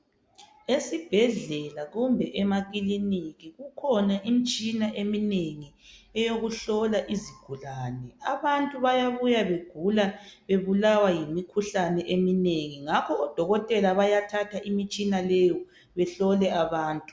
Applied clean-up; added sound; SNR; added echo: none; none; none; none.